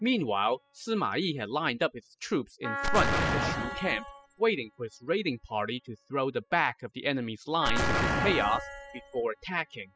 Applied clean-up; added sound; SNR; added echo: classical method spectral subtraction.